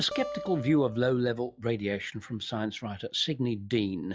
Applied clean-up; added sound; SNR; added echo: classical method log-MMSE.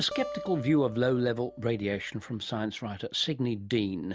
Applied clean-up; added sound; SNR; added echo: none; Acoustic guitar; 14 dB; none.